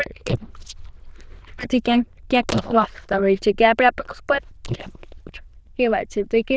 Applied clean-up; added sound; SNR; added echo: neural diffusion model UNIVERSE++.